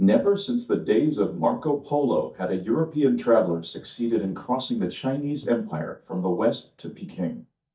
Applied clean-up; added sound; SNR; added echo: neural mask model DeepFilterNet 3.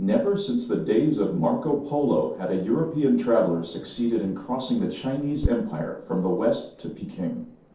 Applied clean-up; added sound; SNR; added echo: neural separator model SepFormer DNS4.